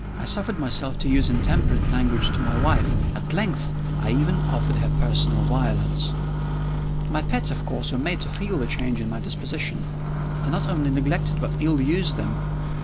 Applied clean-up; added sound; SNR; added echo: none; Microwave oven; -3 dB; none.